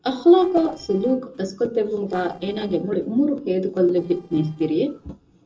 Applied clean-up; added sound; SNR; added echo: neural separator model SepFormer DNS4.